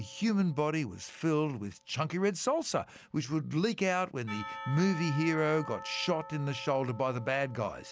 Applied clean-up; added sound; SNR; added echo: none; Church bell / Percussion; 16 dB; none.